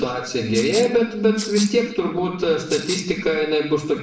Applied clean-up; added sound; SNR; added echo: none; Rattle (instrument); 11 dB; reverberation time 0.7 s.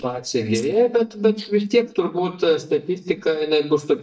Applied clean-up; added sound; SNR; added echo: neural mask model DeepFilterNet 3.